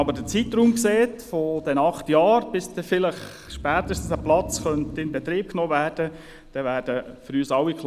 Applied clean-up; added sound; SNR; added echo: none; Breathing; 16 dB; none.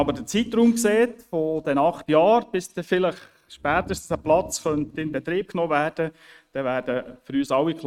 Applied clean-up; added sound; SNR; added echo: neural mask model RNNoise.